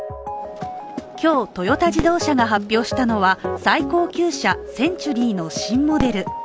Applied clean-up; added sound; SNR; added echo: none; Fireworks; 16 dB; none.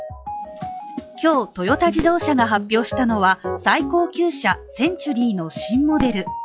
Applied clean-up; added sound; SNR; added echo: classical method log-MMSE.